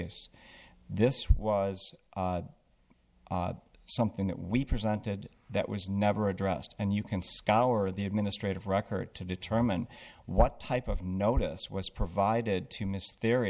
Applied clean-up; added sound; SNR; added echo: none; none; none; none.